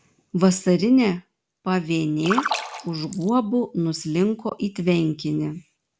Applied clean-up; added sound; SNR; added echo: none; Splash, splatter; 6 dB; none.